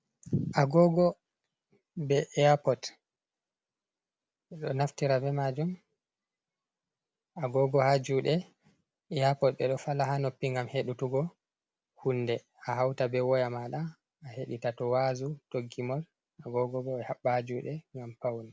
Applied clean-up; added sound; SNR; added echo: none; none; none; none.